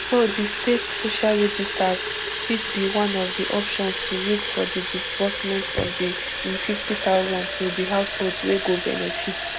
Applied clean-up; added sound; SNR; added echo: none; Fill (with liquid) / Water tap, faucet; 3 dB; none.